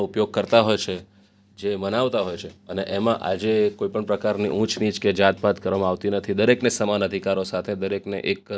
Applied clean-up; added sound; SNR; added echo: none; none; none; none.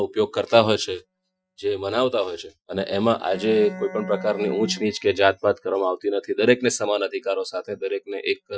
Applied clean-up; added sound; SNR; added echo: classical method Wiener filter.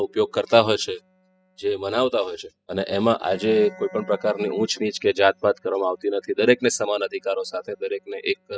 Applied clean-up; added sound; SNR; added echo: classical method spectral subtraction.